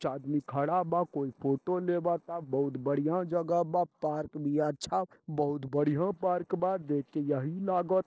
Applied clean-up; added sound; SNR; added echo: neural separator model SepFormer DNS4.